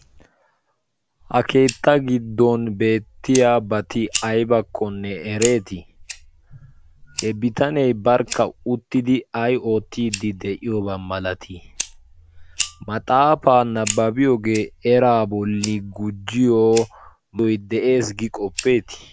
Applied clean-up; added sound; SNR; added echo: none; Fire; 15 dB; none.